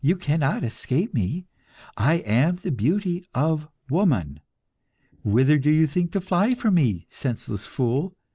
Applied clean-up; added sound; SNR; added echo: neural mask model Resemble Enhance denoiser.